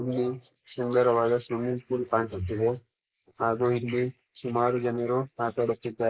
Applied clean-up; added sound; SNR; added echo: neural mask model Resemble Enhance denoiser.